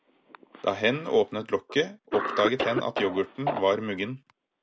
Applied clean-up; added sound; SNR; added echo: none; Cough; 7 dB; none.